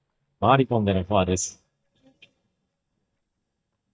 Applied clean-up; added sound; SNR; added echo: neural mask model DeepFilterNet 3.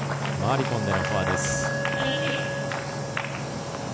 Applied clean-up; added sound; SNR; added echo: none; Wind instrument, woodwind instrument; 6 dB; none.